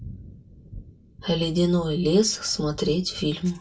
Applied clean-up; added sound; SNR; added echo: none; Thunder; 19 dB; reverberation time 0.1 s.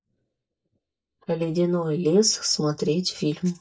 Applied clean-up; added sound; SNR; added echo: neural mask model DeepFilterNet 3.